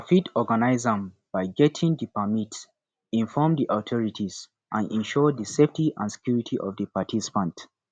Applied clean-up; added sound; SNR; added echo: none; none; none; none.